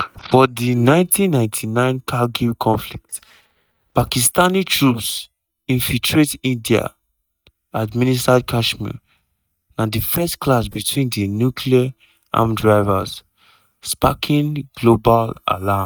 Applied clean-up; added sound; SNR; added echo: neural mask model DeepFilterNet 3.